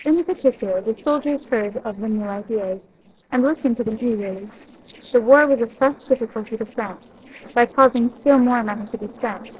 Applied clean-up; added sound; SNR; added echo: neural separator model SepFormer DNS4.